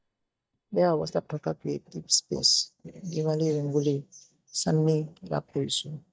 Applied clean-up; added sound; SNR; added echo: neural mask model DeepFilterNet 3.